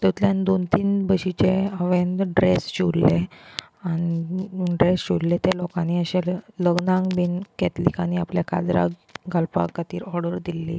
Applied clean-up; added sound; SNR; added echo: none; none; none; none.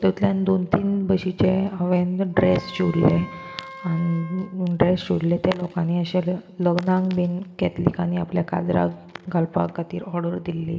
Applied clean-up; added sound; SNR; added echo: none; Wind instrument, woodwind instrument; 17 dB; reverberation time 1.3 s.